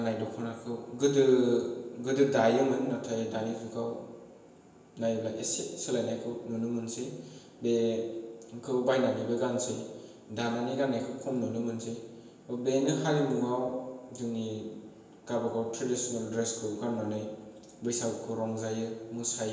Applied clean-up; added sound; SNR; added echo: none; none; none; reverberation time 1.0 s.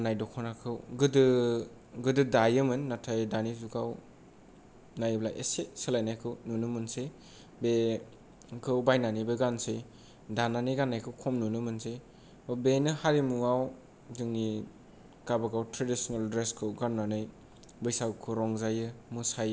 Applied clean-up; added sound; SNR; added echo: none; none; none; none.